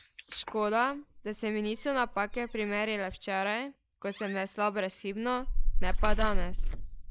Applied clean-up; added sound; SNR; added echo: neural mask model Resemble Enhance denoiser.